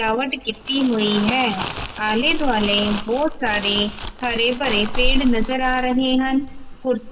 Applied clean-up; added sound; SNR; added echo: none; Crumpling, crinkling; 5 dB; reverberation time 1.1 s.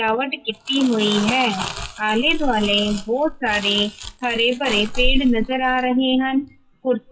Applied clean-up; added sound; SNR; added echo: classical method WPE with log-MMSE.